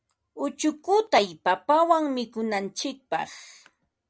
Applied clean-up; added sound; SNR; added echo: none; none; none; none.